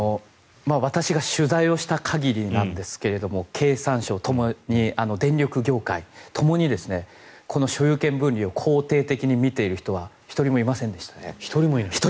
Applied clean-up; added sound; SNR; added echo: none; none; none; none.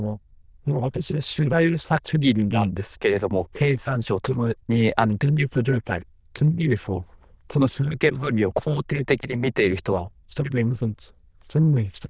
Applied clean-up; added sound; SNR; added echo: neural diffusion model UNIVERSE++.